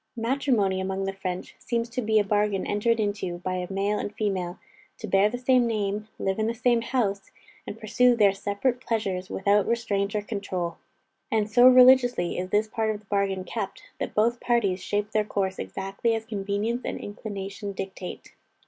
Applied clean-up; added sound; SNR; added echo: none; none; none; none.